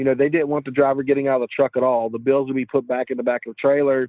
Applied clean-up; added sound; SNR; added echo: neural mask model Resemble Enhance denoiser.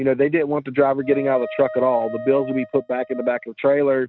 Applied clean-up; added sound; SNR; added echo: neural mask model RNNoise.